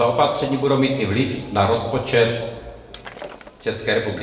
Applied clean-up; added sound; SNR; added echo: none; Shatter; 19 dB; reverberation time 1.1 s.